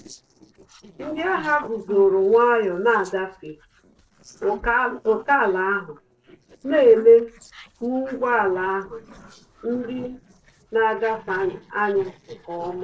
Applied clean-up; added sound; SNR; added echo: neural separator model SepFormer DNS4.